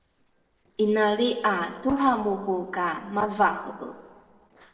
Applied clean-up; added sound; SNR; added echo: neural separator model SepFormer DNS4.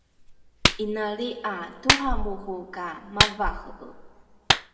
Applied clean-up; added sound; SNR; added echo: none; Clapping; -5 dB; reverberation time 1.8 s.